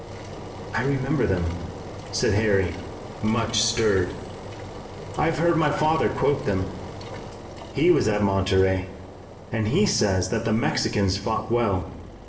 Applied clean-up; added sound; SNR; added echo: none; Engine; 12 dB; reverberation time 0.9 s.